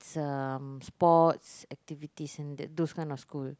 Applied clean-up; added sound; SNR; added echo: none; none; none; none.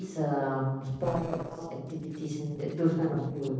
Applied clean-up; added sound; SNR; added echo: neural separator model SepFormer DNS4.